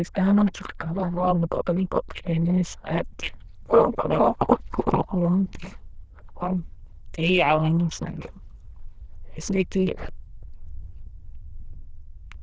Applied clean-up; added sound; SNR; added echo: neural diffusion model UNIVERSE++.